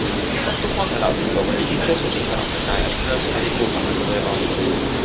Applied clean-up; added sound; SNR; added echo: none; Bird; -5 dB; reverberation time 0.2 s.